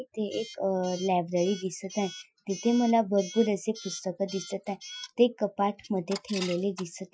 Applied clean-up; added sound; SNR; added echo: classical method Wiener filter.